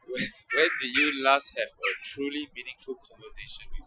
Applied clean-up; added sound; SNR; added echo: classical method Wiener filter.